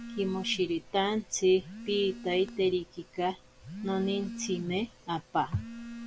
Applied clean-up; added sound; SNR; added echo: none; Telephone; 13 dB; none.